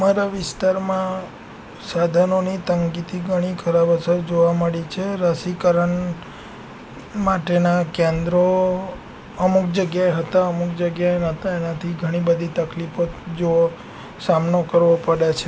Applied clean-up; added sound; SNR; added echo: none; none; none; none.